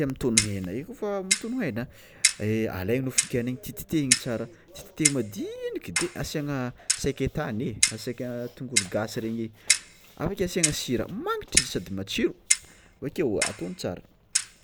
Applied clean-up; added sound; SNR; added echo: none; Clock; 1 dB; none.